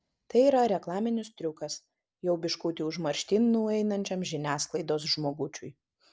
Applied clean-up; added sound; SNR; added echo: none; none; none; none.